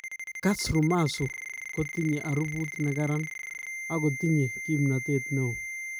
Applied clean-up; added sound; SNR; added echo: none; Ringtone; 8 dB; none.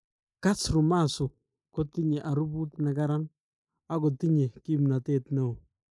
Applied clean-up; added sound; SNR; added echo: neural mask model Resemble Enhance denoiser.